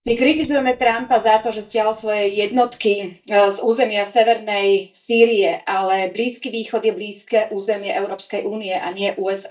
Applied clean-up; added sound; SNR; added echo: neural mask model DeepFilterNet 3.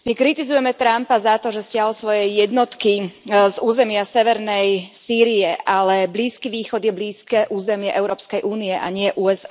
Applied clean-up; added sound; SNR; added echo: none; none; none; none.